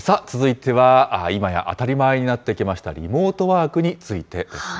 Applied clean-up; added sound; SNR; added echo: none; none; none; none.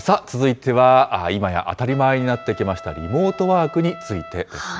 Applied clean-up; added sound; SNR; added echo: none; Trumpet; 20 dB; none.